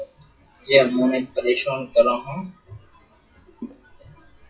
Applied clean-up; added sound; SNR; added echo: classical method WPE with log-MMSE.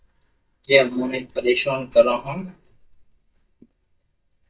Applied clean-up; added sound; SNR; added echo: neural mask model DeepFilterNet 3.